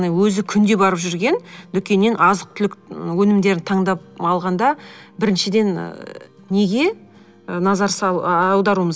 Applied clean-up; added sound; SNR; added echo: none; none; none; none.